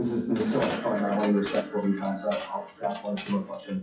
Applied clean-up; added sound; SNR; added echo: classical method WPE with log-MMSE.